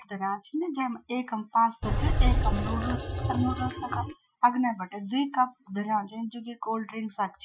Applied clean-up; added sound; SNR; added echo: classical method Wiener filter.